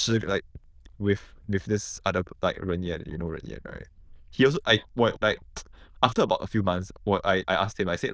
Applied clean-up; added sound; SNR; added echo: neural diffusion model UNIVERSE++.